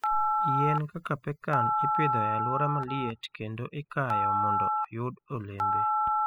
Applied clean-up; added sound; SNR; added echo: classical method spectral subtraction.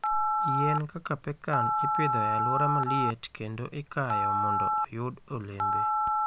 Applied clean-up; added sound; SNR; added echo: none; Telephone; -4 dB; none.